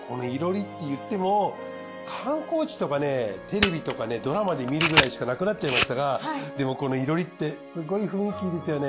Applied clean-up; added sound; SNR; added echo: none; Camera; -1 dB; none.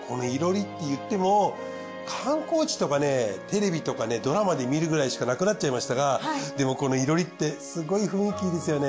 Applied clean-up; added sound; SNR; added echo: none; none; none; none.